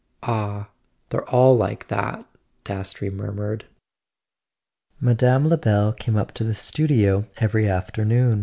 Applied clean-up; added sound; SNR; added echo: none; none; none; none.